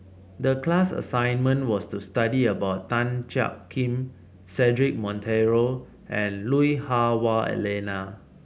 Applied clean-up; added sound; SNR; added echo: none; none; none; none.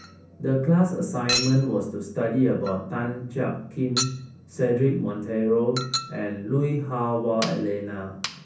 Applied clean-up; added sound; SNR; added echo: none; Chink, clink; 10 dB; reverberation time 0.6 s.